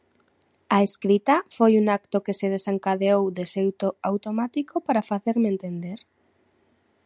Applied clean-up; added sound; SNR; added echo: none; none; none; none.